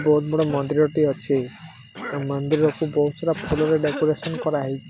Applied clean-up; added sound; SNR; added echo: none; Cough; 16 dB; none.